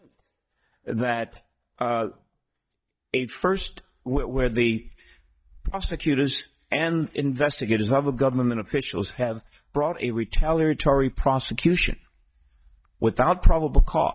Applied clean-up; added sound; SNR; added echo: neural mask model DeepFilterNet 3.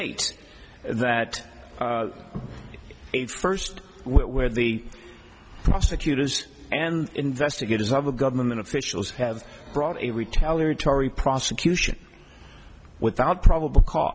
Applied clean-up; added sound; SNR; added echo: none; none; none; none.